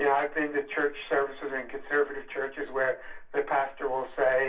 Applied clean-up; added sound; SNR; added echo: none; none; none; reverberation time 0.2 s.